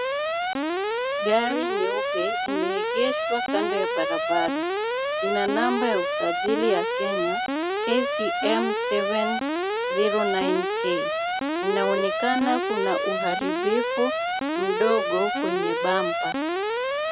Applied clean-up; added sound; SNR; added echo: none; Alarm; -1 dB; none.